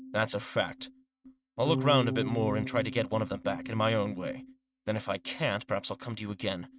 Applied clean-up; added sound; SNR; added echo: neural mask model RNNoise.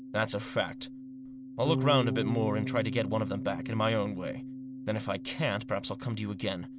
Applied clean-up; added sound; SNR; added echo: none; Bass guitar; 5 dB; none.